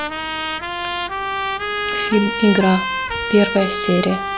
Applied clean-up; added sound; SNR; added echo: none; Trumpet; 3 dB; none.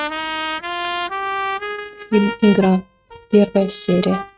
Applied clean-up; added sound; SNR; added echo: neural mask model RNNoise.